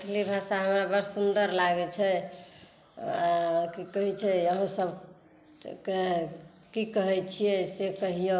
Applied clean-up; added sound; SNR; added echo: none; none; none; none.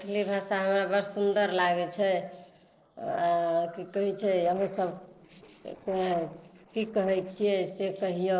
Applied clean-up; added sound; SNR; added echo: neural separator model SepFormer DNS4.